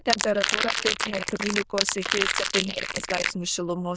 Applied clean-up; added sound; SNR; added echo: neural diffusion model UNIVERSE++.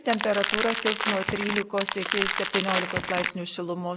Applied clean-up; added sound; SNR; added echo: none; Crackle; -1 dB; none.